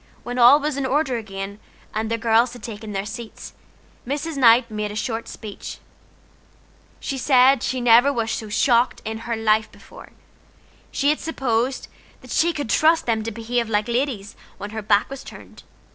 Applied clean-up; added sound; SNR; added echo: none; none; none; none.